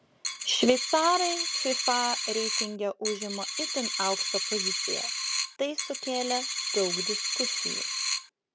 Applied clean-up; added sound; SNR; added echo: none; Coin (dropping); 0 dB; none.